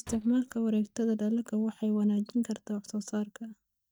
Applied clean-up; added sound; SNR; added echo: neural mask model DeepFilterNet 3.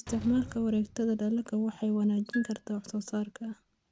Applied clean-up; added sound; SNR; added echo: none; Marimba, xylophone + Slam; 17 dB; none.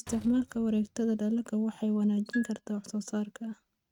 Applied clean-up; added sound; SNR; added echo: neural mask model RNNoise.